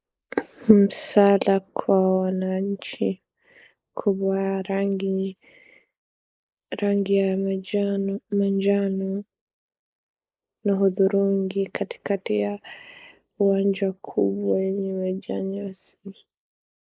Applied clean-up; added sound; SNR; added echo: neural mask model Resemble Enhance denoiser.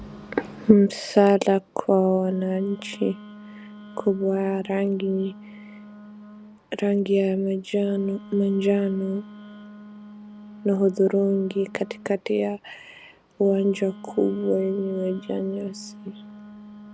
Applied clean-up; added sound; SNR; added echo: none; Wind instrument, woodwind instrument; 19 dB; none.